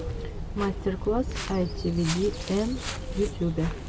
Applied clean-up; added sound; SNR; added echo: none; Bird + Walk, footsteps; 11 dB; none.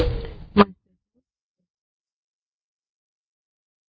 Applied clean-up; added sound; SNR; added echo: neural mask model DeepFilterNet 3.